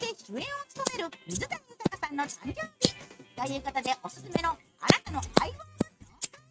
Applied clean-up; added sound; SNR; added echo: neural mask model RNNoise.